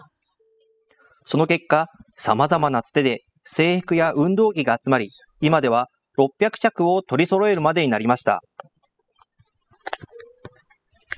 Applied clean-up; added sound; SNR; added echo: classical method spectral subtraction.